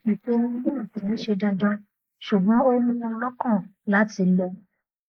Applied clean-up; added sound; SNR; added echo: neural mask model Resemble Enhance denoiser.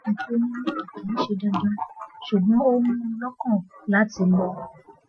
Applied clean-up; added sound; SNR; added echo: classical method Wiener filter.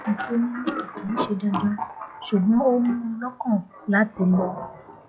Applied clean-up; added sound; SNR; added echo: classical method log-MMSE.